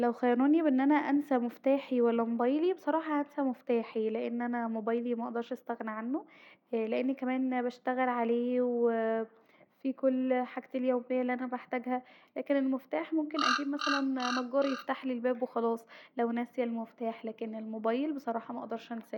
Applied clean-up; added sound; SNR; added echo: none; Bird vocalization, bird call, bird song; 4 dB; none.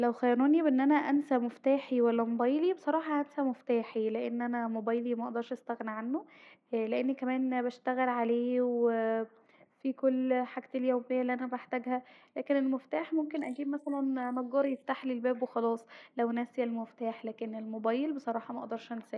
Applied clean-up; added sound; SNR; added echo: neural mask model Resemble Enhance denoiser.